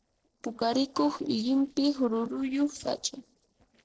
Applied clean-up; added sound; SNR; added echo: neural separator model SepFormer DNS4.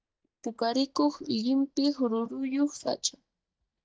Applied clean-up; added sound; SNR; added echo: neural mask model DeepFilterNet 3.